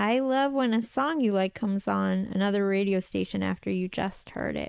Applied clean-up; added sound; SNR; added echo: neural mask model Resemble Enhance denoiser.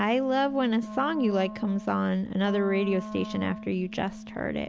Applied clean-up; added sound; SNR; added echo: none; Wind instrument, woodwind instrument; 13 dB; none.